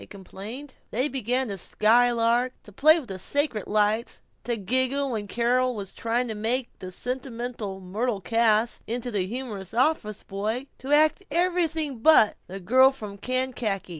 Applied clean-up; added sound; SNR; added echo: none; none; none; none.